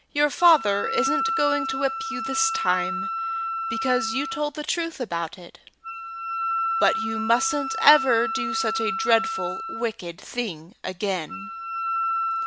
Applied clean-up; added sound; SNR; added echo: none; Wind instrument, woodwind instrument; 3 dB; none.